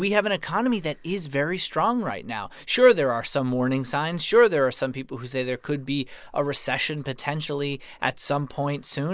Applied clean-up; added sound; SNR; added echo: none; none; none; none.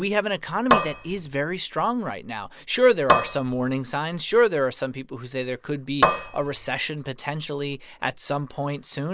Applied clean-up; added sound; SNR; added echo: none; Cutlery, silverware / Dishes, pots, and pans; -2 dB; none.